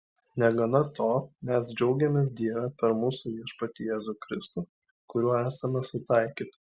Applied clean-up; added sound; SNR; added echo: none; none; none; none.